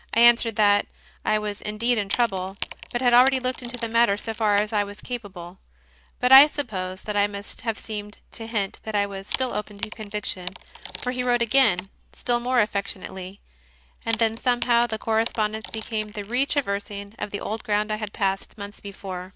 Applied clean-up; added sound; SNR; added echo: none; Wood; 12 dB; none.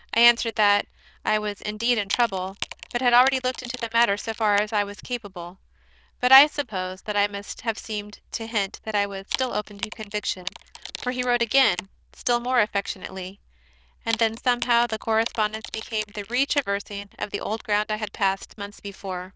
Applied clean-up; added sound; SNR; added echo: neural diffusion model UNIVERSE++.